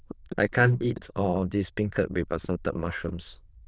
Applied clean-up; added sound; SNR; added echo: neural diffusion model UNIVERSE++.